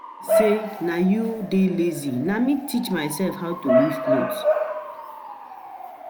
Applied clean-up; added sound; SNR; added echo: none; Bark / Motor vehicle (road) / Siren; 2 dB; none.